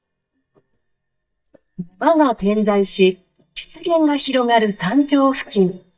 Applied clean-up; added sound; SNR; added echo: neural mask model DeepFilterNet 3.